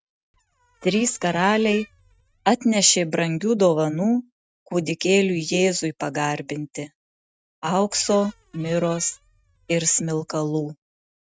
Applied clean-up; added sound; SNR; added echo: neural mask model RNNoise.